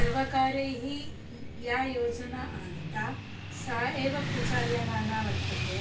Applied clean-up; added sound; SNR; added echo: none; Motorcycle / Traffic noise, roadway noise; 4 dB; reverberation time 0.2 s.